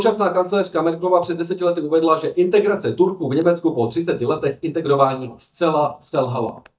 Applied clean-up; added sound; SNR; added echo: neural mask model DeepFilterNet 3.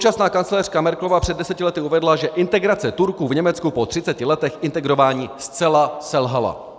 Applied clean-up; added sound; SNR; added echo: none; none; none; none.